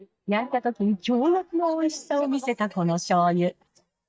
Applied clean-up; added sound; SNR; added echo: neural mask model DeepFilterNet 3.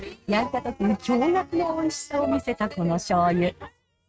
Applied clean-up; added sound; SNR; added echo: neural mask model RNNoise.